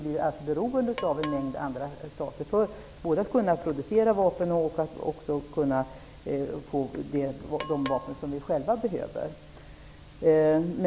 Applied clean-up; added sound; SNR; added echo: none; Percussion; 15 dB; none.